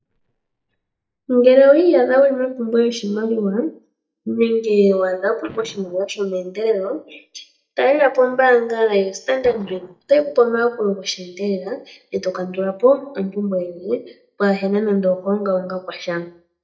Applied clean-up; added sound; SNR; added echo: neural mask model DeepFilterNet 3.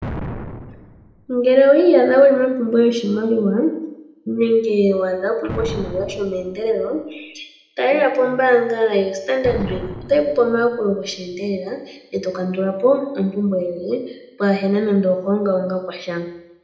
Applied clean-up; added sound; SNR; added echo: none; Explosion; 13 dB; reverberation time 0.7 s.